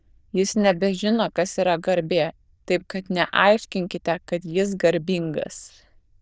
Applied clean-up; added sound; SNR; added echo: neural diffusion model UNIVERSE++.